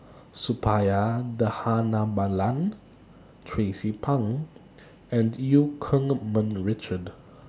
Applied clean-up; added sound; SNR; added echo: none; none; none; none.